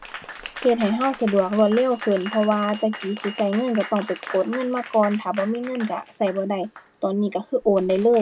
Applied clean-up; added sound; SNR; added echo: none; Bell + Applause / Crowd; 15 dB; none.